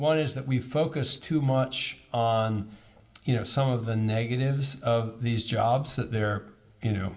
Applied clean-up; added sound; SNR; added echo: none; none; none; reverberation time 0.7 s.